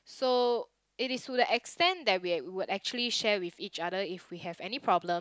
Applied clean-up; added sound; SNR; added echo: none; none; none; none.